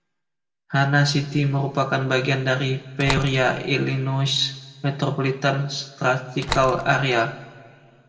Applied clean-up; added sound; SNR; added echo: none; Slam; 12 dB; reverberation time 1.3 s.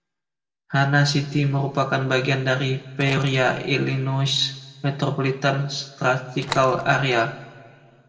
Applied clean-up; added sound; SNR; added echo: neural separator model SepFormer DNS4.